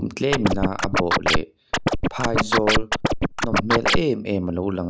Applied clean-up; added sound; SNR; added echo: none; Scratching (performance technique); -4 dB; none.